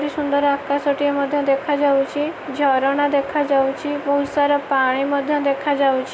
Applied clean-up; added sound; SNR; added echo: none; none; none; none.